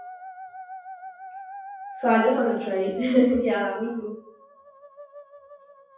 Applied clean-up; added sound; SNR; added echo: classical method WPE with log-MMSE.